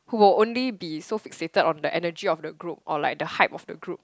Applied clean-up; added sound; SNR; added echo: none; none; none; none.